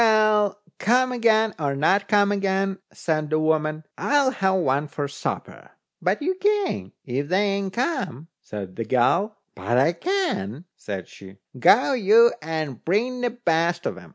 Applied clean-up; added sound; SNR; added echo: none; none; none; none.